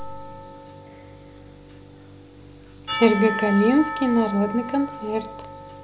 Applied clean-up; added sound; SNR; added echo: none; Church bell / Percussion; 9 dB; none.